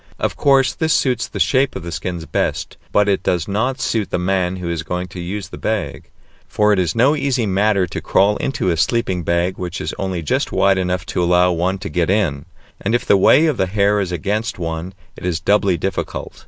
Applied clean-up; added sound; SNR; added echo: none; none; none; none.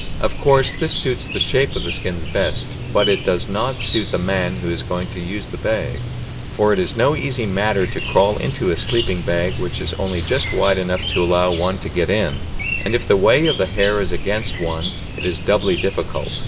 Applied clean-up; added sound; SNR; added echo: none; Chirp, tweet; 6 dB; reverberation time 0.2 s.